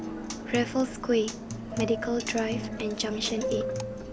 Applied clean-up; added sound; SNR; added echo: none; Acoustic guitar + Subway, metro, underground; 4 dB; none.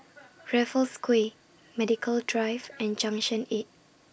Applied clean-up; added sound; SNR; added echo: none; none; none; none.